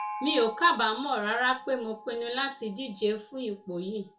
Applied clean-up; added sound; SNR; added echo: none; Gong; 13 dB; reverberation time 0.2 s.